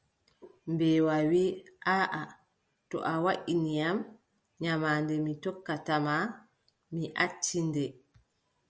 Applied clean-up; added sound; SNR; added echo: none; none; none; none.